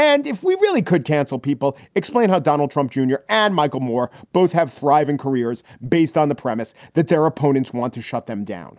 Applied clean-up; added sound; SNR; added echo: none; none; none; none.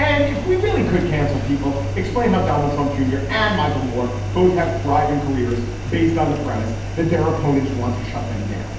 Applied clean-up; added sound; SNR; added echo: none; Engine; 5 dB; reverberation time 0.9 s.